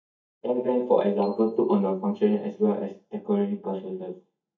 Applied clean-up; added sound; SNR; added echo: neural mask model DeepFilterNet 3.